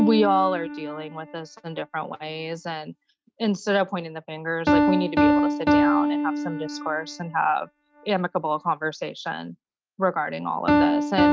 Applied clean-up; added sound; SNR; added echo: neural mask model RNNoise.